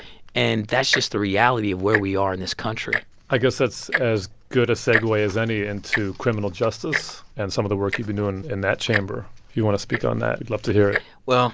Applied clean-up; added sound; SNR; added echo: none; Tick-tock; 9 dB; none.